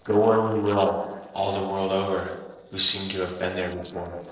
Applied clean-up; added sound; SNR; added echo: neural separator model SepFormer DNS4.